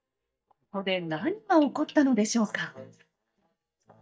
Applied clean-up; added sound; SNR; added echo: neural mask model DeepFilterNet 3.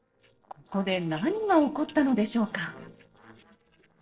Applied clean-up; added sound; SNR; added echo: neural separator model SepFormer DNS4.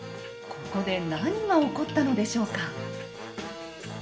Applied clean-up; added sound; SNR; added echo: none; Wind instrument, woodwind instrument; 14 dB; reverberation time 0.6 s.